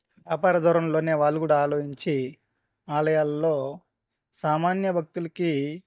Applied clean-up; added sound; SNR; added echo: neural mask model DeepFilterNet 3.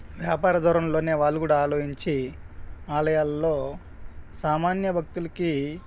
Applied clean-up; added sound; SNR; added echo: none; Motor vehicle (road); 15 dB; none.